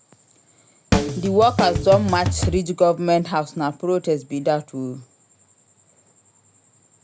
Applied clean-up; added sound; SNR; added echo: none; Drum kit; 0 dB; none.